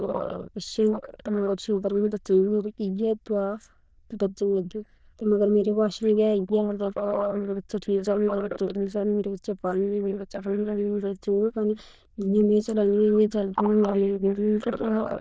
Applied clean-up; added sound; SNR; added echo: neural diffusion model UNIVERSE++.